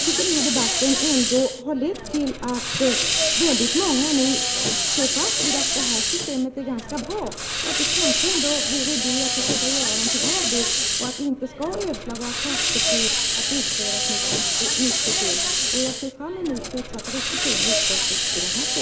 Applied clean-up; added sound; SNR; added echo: none; Hiss; -4 dB; none.